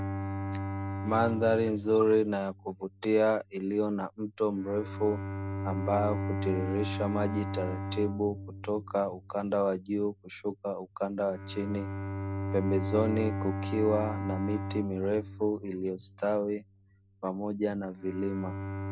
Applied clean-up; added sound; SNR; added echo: none; Bowed string instrument; 6 dB; none.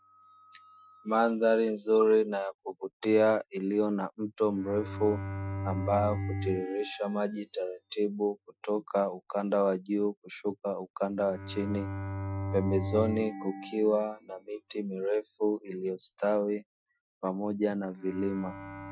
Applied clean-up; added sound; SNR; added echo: classical method Wiener filter.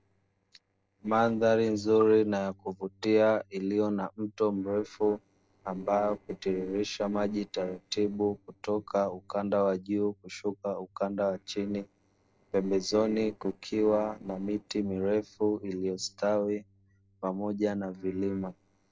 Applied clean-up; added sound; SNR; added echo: neural separator model SepFormer DNS4.